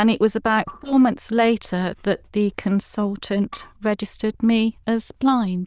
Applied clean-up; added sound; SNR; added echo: neural diffusion model UNIVERSE++.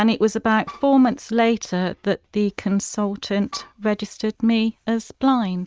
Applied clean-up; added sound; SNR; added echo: neural mask model RNNoise.